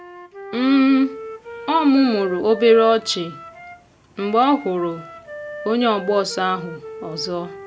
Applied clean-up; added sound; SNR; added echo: none; Wind instrument, woodwind instrument; 15 dB; none.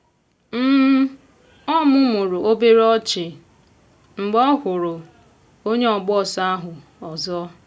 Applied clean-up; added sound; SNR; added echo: none; none; none; none.